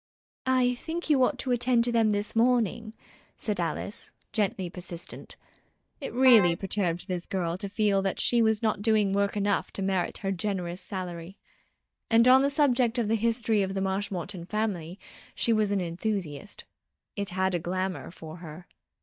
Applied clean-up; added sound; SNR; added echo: neural mask model DeepFilterNet 3.